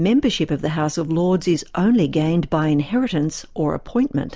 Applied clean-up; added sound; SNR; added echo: none; none; none; none.